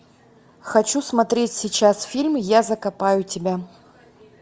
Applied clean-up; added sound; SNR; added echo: none; none; none; none.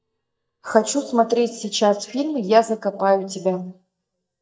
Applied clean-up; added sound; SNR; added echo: neural mask model DeepFilterNet 3.